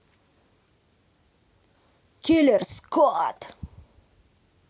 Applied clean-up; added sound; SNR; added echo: none; none; none; none.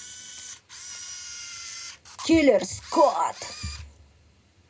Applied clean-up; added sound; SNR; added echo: none; Camera; 15 dB; reverberation time 0.2 s.